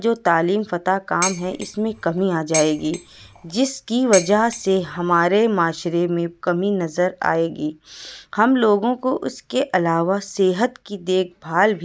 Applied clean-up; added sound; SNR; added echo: none; Dishes, pots, and pans; 10 dB; none.